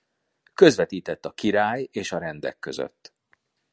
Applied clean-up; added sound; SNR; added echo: none; none; none; none.